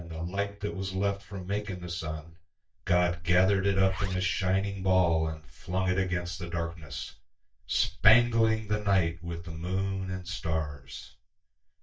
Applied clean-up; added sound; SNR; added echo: neural mask model DeepFilterNet 3.